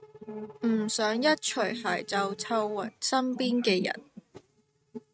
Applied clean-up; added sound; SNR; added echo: neural mask model RNNoise.